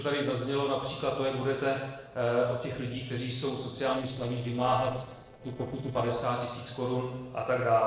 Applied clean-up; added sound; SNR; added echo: neural separator model SepFormer DNS4.